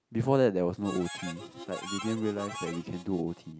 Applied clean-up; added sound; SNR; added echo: none; Harmonica; 11 dB; none.